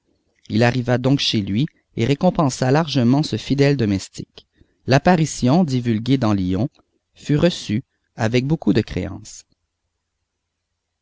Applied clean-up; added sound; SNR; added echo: none; none; none; none.